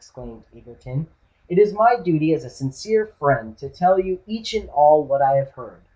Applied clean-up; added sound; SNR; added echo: none; none; none; none.